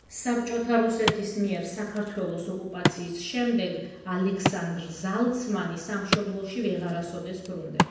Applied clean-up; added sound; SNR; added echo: none; Wood; 5 dB; reverberation time 0.9 s.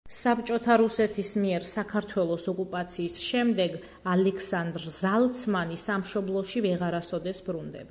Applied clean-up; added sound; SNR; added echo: none; none; none; none.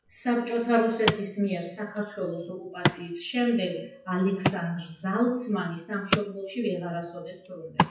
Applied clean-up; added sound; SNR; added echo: classical method WPE with log-MMSE.